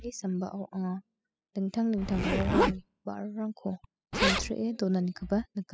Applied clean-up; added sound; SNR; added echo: classical method spectral subtraction.